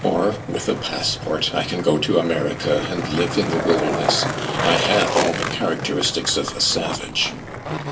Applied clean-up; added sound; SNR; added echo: none; Skateboard; 5 dB; reverberation time 0.2 s.